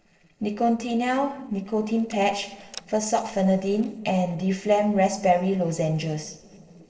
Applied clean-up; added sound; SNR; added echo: neural separator model SepFormer DNS4.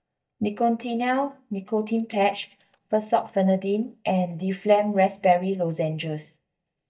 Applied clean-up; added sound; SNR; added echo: neural mask model DeepFilterNet 3.